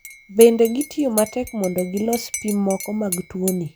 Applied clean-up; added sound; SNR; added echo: none; Cutlery, silverware / Dishes, pots, and pans / Chink, clink; 13 dB; none.